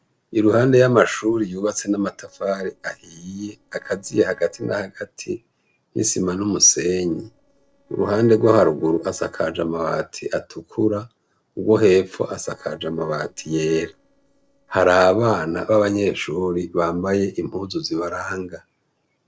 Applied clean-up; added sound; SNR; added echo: neural separator model SepFormer DNS4.